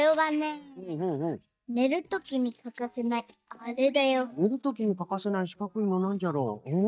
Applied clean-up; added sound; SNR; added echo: neural mask model DeepFilterNet 3.